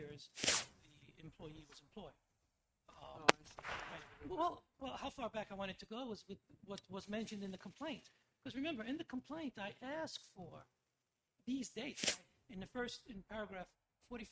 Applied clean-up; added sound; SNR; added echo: neural mask model RNNoise.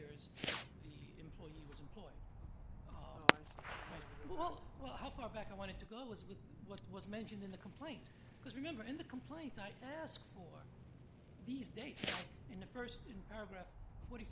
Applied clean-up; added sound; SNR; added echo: none; Fireworks; -4 dB; none.